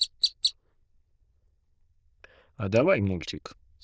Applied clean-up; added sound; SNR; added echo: neural diffusion model UNIVERSE++.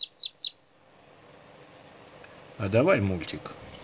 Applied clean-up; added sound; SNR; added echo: none; Chirp, tweet; 6 dB; none.